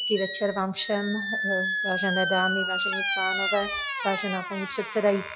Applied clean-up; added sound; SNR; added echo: classical method log-MMSE.